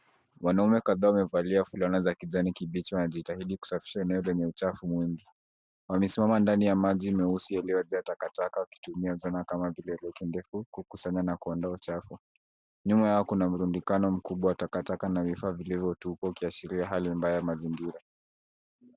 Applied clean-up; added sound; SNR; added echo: none; none; none; none.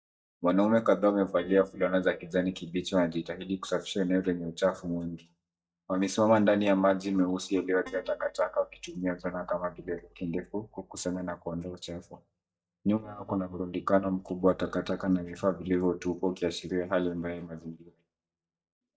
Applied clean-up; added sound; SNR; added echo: neural mask model DeepFilterNet 3.